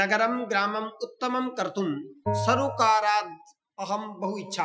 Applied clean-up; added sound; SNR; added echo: classical method Wiener filter.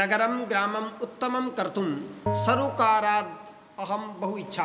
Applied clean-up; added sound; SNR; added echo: none; Bell; 8 dB; none.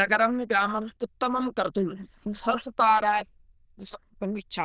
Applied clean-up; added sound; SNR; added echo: neural diffusion model UNIVERSE++.